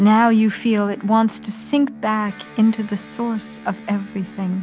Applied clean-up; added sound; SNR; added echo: none; Electric guitar; 18 dB; none.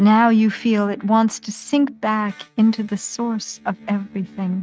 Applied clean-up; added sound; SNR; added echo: neural mask model RNNoise.